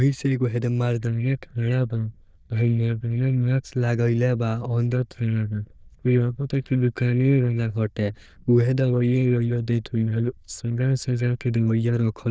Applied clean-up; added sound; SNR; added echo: neural diffusion model UNIVERSE++.